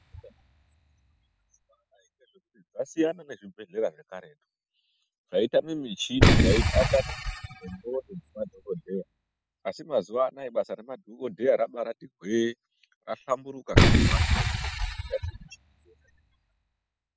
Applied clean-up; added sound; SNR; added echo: classical method spectral subtraction.